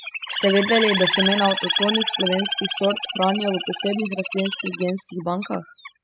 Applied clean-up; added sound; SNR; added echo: classical method spectral subtraction.